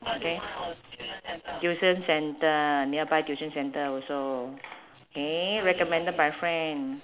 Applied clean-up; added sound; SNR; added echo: none; none; none; none.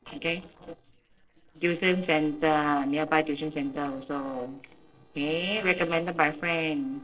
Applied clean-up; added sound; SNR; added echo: neural separator model SepFormer DNS4.